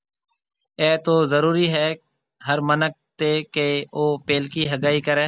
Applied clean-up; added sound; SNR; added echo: none; none; none; none.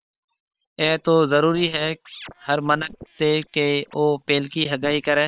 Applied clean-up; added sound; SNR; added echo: neural separator model SepFormer WHAM!.